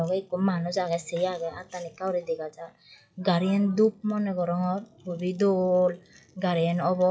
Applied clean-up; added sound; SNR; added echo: classical method WPE with log-MMSE.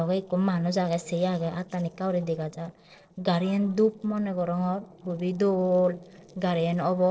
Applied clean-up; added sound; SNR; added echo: neural separator model SepFormer DNS4.